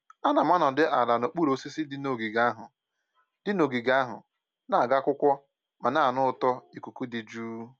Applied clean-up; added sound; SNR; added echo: none; none; none; none.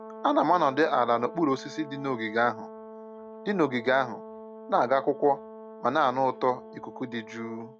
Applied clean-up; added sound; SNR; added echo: none; Brass instrument; 16 dB; none.